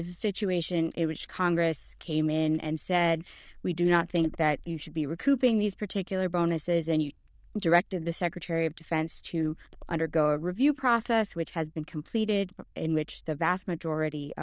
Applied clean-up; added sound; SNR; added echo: neural diffusion model UNIVERSE++.